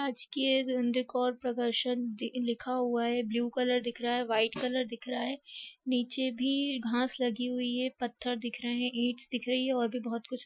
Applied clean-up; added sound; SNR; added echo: classical method Wiener filter.